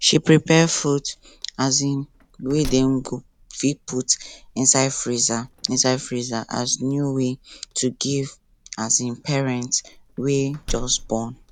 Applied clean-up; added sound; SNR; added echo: none; Slam; 17 dB; none.